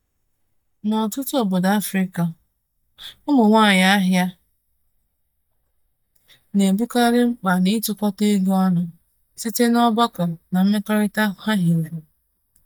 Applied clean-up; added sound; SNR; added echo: neural mask model DeepFilterNet 3.